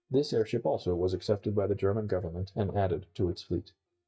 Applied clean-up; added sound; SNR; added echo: neural mask model DeepFilterNet 3.